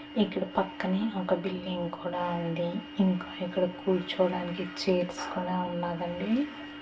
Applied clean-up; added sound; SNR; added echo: none; none; none; reverberation time 0.2 s.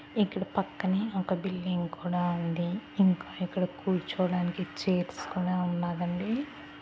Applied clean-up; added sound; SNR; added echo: none; none; none; none.